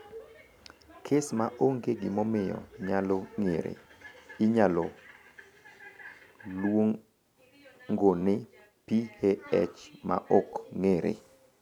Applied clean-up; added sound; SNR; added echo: none; none; none; none.